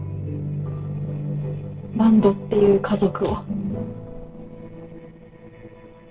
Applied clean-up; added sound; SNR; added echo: neural separator model SepFormer DNS4.